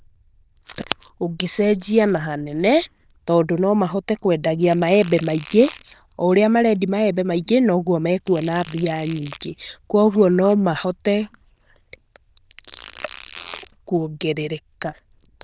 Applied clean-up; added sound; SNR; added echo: neural diffusion model UNIVERSE++.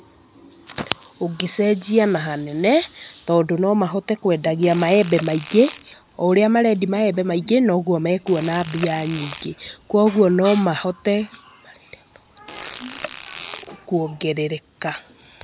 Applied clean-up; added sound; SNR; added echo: none; Fart; 17 dB; none.